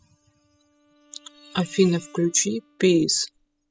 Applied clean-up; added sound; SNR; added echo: classical method spectral subtraction.